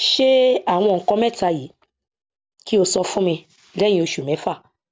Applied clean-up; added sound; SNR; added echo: none; none; none; none.